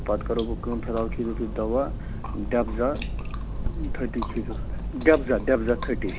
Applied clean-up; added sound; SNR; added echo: none; Chewing, mastication; 3 dB; none.